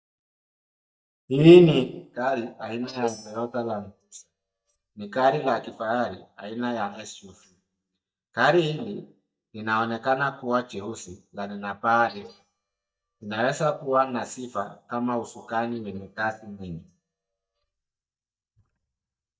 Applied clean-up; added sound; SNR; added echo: neural mask model DeepFilterNet 3.